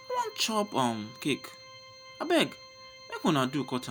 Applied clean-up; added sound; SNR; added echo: none; Organ; 18 dB; none.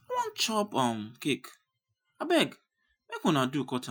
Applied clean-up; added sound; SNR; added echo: classical method Wiener filter.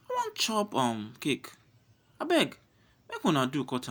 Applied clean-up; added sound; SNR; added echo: none; none; none; none.